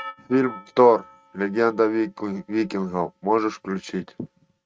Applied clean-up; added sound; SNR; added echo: neural mask model RNNoise.